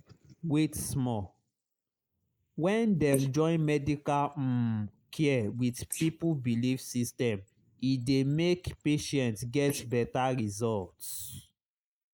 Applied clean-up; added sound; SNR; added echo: neural mask model Resemble Enhance denoiser.